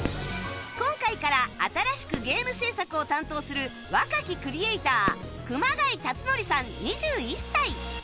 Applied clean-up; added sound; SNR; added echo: none; Fireworks; 14 dB; none.